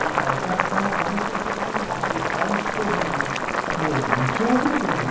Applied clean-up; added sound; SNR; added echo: none; Boiling; -3 dB; reverberation time 2.2 s.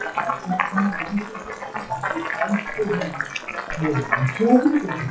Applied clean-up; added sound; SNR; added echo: classical method WPE with log-MMSE.